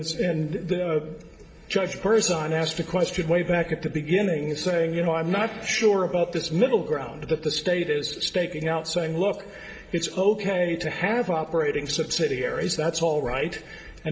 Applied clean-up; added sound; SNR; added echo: none; none; none; reverberation time 2.2 s.